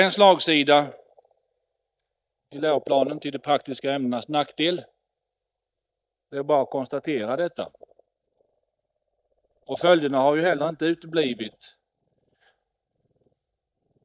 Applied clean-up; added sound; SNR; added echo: neural mask model DeepFilterNet 3.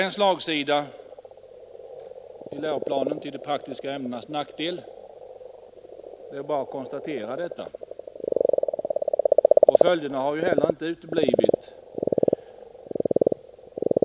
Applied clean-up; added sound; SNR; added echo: none; Frog; -4 dB; none.